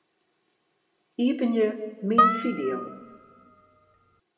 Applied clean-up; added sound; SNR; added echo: none; Harp; -2 dB; reverberation time 1.1 s.